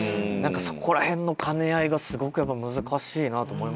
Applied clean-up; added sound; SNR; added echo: none; Musical instrument; 18 dB; none.